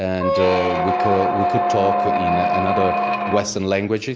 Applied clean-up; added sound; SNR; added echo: none; Squeak; -3 dB; none.